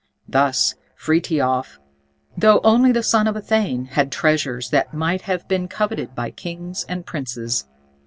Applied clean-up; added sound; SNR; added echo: neural separator model SepFormer DNS4.